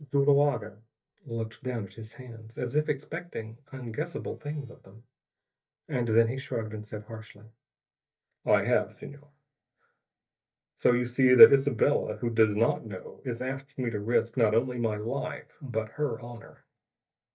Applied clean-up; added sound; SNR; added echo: neural mask model DeepFilterNet 3.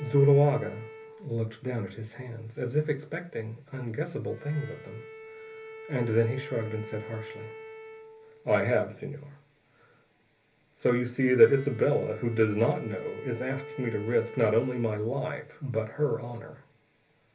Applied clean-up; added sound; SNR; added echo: none; Bowed string instrument; 17 dB; reverberation time 0.3 s.